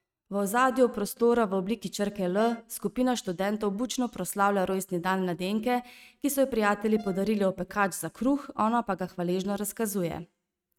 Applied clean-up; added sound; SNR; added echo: neural mask model RNNoise.